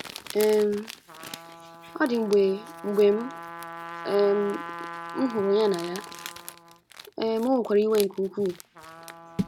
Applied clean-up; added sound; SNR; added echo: none; Trumpet + Crumpling, crinkling; 13 dB; none.